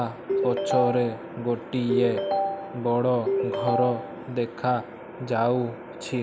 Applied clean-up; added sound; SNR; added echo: none; Ringtone; 1 dB; none.